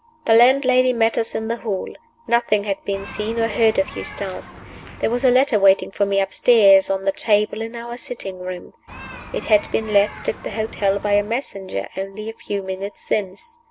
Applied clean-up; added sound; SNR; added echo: none; Human group actions; 16 dB; none.